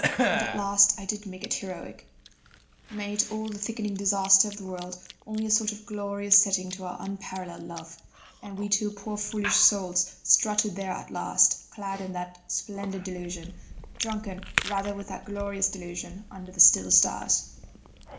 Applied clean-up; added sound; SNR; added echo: none; Chewing, mastication / Cough; 9 dB; reverberation time 0.4 s.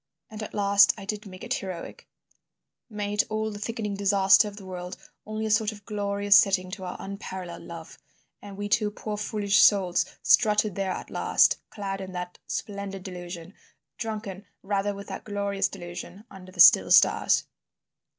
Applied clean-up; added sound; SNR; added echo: none; none; none; none.